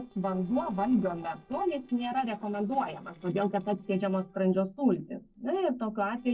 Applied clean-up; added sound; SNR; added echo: neural separator model SepFormer DNS4.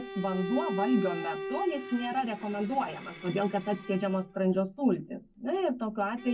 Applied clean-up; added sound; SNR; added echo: none; Bowed string instrument; 10 dB; reverberation time 0.3 s.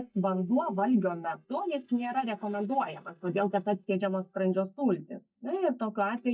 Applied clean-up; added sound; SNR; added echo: neural mask model DeepFilterNet 3.